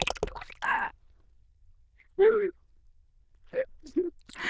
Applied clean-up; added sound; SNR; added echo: neural diffusion model UNIVERSE++.